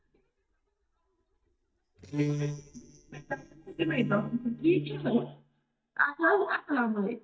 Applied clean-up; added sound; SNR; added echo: neural mask model DeepFilterNet 3.